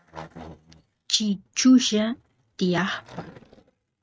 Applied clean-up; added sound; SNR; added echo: neural mask model RNNoise.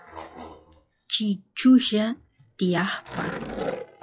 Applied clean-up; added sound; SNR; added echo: classical method log-MMSE.